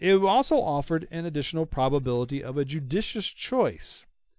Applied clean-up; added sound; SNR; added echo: none; none; none; none.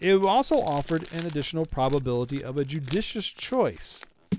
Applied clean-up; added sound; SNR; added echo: none; Crumpling, crinkling; 16 dB; none.